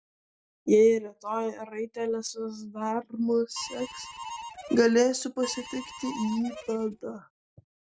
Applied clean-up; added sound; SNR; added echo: none; Harmonica; 13 dB; none.